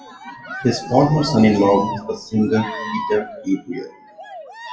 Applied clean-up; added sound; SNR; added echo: classical method WPE with log-MMSE.